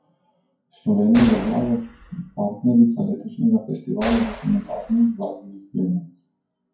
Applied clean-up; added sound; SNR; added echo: classical method WPE with log-MMSE.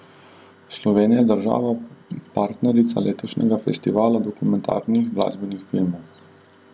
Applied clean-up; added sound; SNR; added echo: none; none; none; none.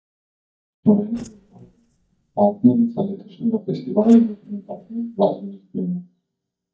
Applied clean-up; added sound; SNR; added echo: neural mask model DeepFilterNet 3.